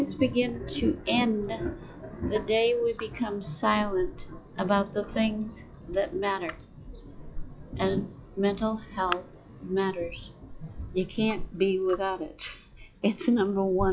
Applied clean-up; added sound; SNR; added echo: classical method log-MMSE.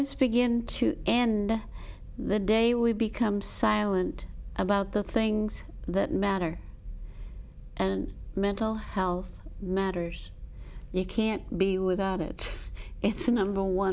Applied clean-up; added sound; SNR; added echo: none; none; none; none.